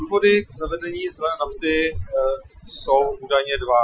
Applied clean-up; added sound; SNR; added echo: classical method Wiener filter.